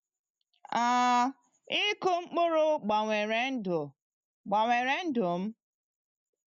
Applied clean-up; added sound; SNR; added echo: none; none; none; none.